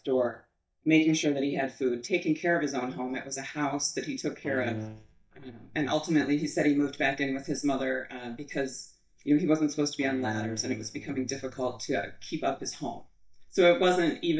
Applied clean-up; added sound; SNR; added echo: neural mask model DeepFilterNet 3.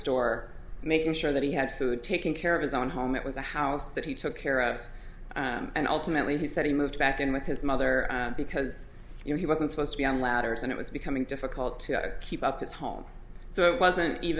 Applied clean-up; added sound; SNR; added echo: none; none; none; none.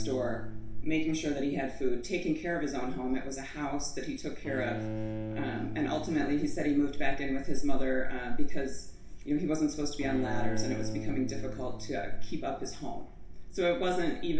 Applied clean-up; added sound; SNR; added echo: none; Bowed string instrument; 14 dB; reverberation time 0.3 s.